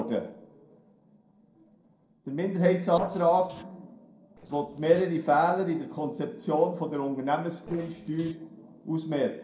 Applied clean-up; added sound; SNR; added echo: neural separator model SepFormer DNS4.